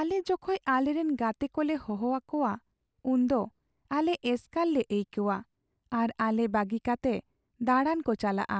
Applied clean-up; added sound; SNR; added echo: none; none; none; none.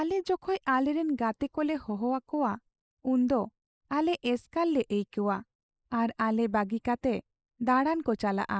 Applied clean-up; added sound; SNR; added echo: neural mask model Resemble Enhance denoiser.